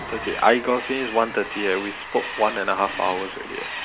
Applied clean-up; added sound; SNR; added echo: none; Train; 9 dB; none.